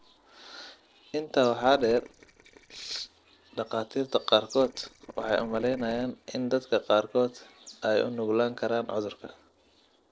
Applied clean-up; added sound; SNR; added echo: neural separator model SepFormer DNS4.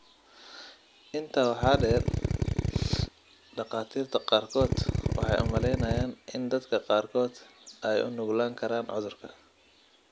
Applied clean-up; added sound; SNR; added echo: none; Drill; -2 dB; none.